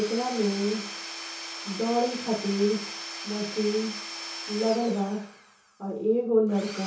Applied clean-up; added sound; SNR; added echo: none; Tools / Domestic sounds, home sounds; 10 dB; reverberation time 0.6 s.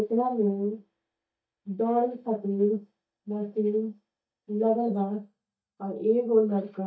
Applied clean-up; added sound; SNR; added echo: neural mask model DeepFilterNet 3.